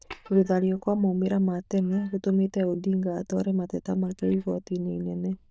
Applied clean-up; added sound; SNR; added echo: neural diffusion model UNIVERSE++.